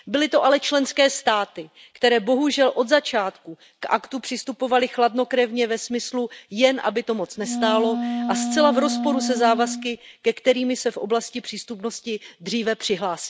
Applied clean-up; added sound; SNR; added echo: none; Wind instrument, woodwind instrument; 4 dB; none.